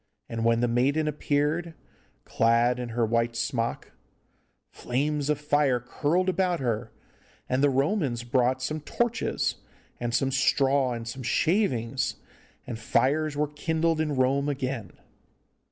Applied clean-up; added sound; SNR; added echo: none; none; none; none.